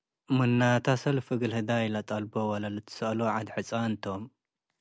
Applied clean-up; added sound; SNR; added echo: none; none; none; none.